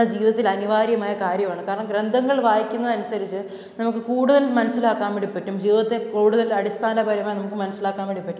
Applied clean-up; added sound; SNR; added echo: none; none; none; none.